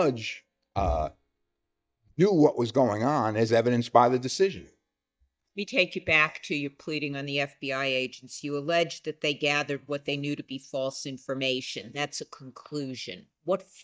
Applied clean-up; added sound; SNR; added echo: neural mask model DeepFilterNet 3.